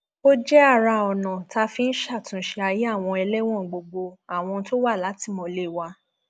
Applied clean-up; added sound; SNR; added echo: none; none; none; none.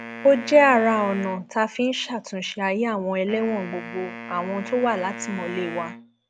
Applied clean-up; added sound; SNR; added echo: none; Wind instrument, woodwind instrument; 14 dB; none.